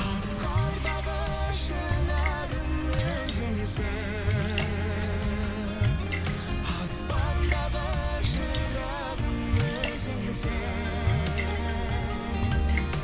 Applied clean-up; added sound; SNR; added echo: none; Splash, splatter; 2 dB; none.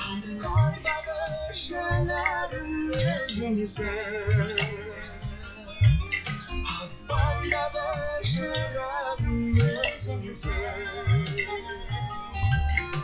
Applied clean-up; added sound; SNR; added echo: classical method log-MMSE.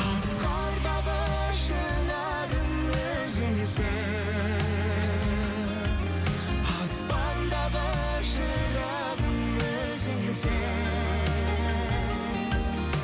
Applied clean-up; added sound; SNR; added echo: none; none; none; none.